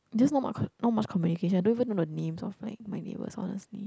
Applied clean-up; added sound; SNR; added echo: none; none; none; none.